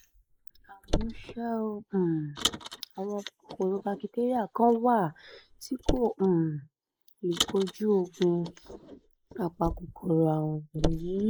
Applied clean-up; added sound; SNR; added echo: neural mask model Resemble Enhance denoiser.